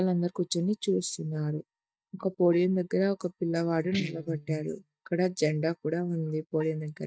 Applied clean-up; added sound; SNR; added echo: neural mask model DeepFilterNet 3.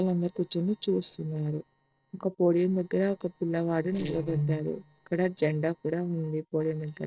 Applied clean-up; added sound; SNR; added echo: neural separator model SepFormer DNS4.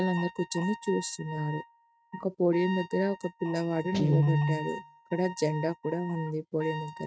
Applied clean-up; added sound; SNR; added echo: neural mask model RNNoise.